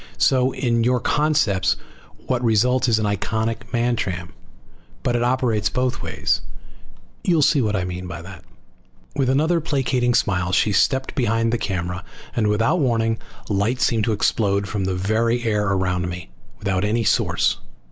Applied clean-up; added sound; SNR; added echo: none; none; none; none.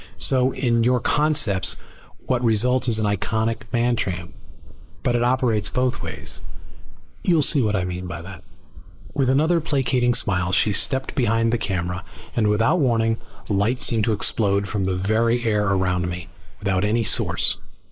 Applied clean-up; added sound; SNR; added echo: neural mask model Resemble Enhance denoiser.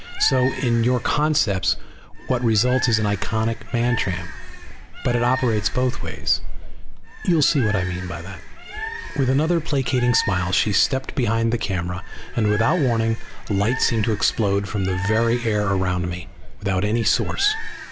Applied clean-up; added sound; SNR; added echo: none; Bird; 13 dB; none.